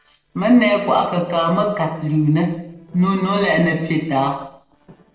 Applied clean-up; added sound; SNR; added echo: neural separator model SepFormer DNS4.